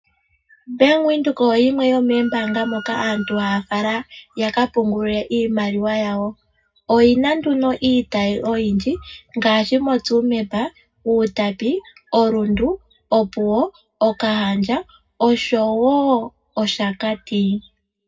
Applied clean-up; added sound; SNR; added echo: none; Wind instrument, woodwind instrument; 16 dB; reverberation time 0.3 s.